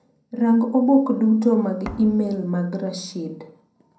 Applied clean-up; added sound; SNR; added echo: none; Thump, thud; 19 dB; reverberation time 0.6 s.